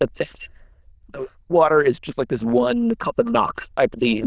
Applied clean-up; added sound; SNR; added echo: neural diffusion model UNIVERSE++.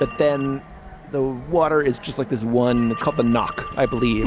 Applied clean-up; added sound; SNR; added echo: none; Telephone; 13 dB; none.